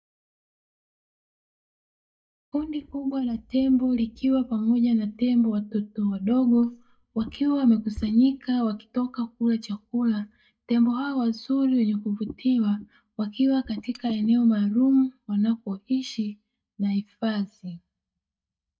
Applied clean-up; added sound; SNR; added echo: neural mask model DeepFilterNet 3.